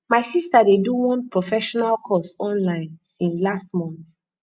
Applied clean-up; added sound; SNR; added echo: none; none; none; none.